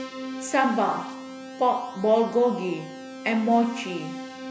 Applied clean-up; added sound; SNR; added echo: none; Keyboard (musical); 12 dB; none.